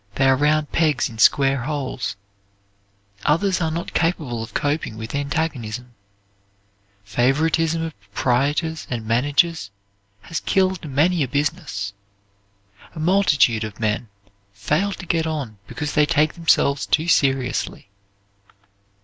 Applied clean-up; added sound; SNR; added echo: none; none; none; none.